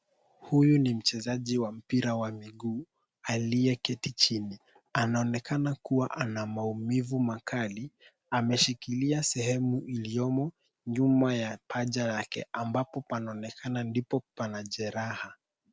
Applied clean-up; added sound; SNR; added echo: none; none; none; none.